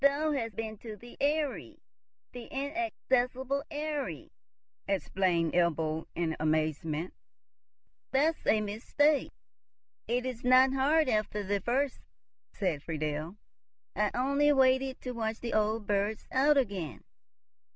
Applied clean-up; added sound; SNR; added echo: none; none; none; none.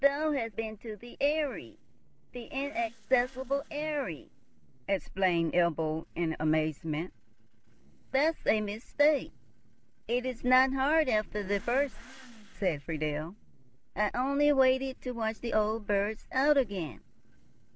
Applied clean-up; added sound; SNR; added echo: neural separator model SepFormer DNS4.